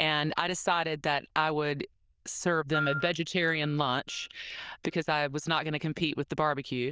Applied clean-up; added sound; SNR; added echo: neural diffusion model UNIVERSE++.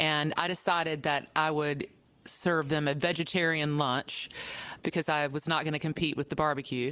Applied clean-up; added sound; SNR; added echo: none; none; none; none.